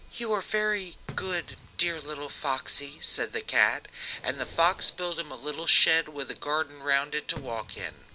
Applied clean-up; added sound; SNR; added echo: none; Fireworks; 19 dB; none.